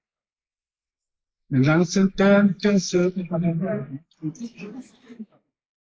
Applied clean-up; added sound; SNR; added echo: neural mask model Resemble Enhance denoiser.